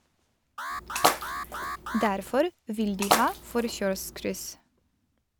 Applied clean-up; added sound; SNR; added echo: none; Alarm + Splash, splatter; 0 dB; none.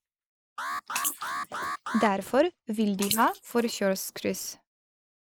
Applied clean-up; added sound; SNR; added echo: neural mask model Resemble Enhance denoiser.